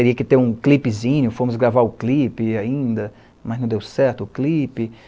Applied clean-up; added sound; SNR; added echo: none; none; none; none.